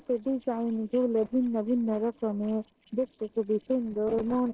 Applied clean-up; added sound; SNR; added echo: neural separator model SepFormer DNS4.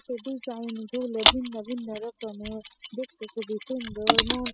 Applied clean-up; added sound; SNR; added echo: classical method spectral subtraction.